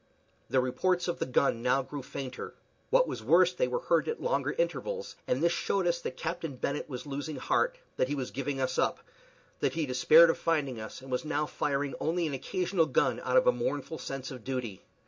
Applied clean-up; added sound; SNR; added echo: none; none; none; none.